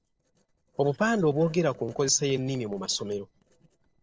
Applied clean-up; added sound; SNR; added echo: neural separator model SepFormer DNS4.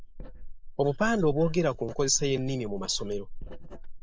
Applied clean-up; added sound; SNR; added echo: neural mask model Resemble Enhance denoiser.